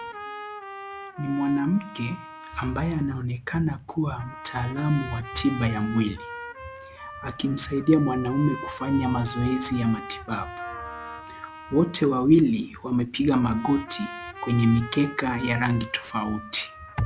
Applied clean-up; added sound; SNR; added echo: none; Trumpet + Wind instrument, woodwind instrument; 14 dB; none.